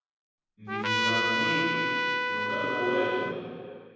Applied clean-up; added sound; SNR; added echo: none; Trumpet; -4 dB; reverberation time 2.2 s.